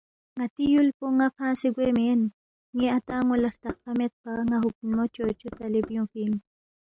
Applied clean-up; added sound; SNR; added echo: neural mask model RNNoise.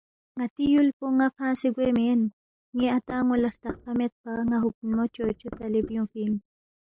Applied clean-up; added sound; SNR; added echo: neural mask model Resemble Enhance denoiser.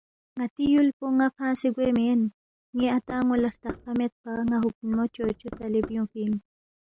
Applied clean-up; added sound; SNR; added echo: none; Knock; 15 dB; none.